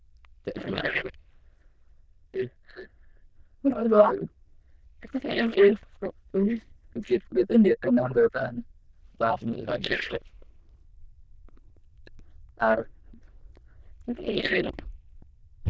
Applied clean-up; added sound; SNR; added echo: neural diffusion model UNIVERSE++.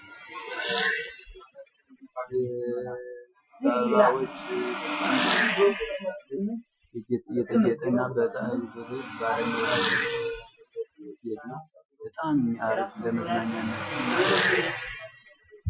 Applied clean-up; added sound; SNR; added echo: classical method Wiener filter.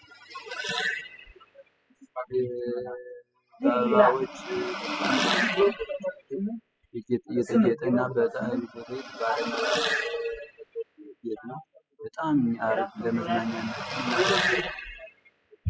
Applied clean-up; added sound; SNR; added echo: classical method spectral subtraction.